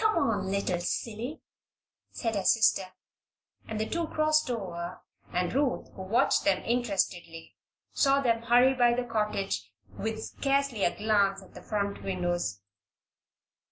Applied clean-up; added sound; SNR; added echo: none; none; none; none.